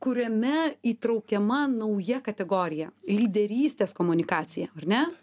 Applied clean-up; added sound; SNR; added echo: none; none; none; none.